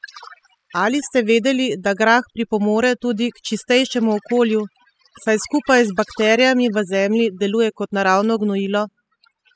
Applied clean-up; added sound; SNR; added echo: classical method spectral subtraction.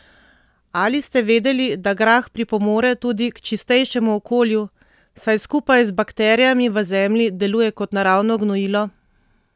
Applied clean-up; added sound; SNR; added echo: none; none; none; none.